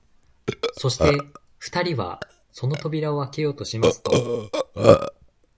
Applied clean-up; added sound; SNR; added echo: none; Burping, eructation; -3 dB; none.